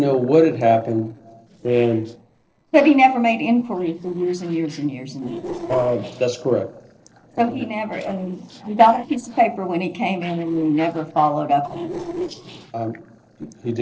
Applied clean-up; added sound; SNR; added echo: neural separator model SepFormer DNS4.